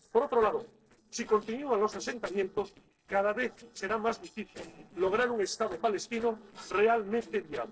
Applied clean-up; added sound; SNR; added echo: neural separator model SepFormer DNS4.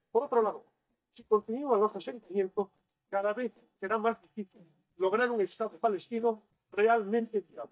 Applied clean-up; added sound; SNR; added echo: neural mask model DeepFilterNet 3.